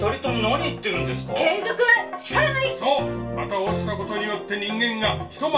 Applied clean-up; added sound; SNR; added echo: none; none; none; reverberation time 0.3 s.